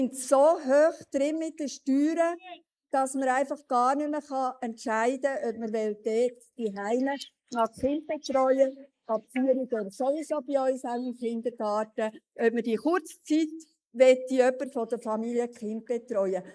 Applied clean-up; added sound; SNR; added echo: neural mask model Resemble Enhance denoiser.